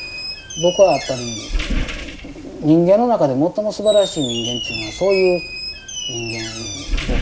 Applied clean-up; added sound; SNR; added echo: none; Squeak; 7 dB; none.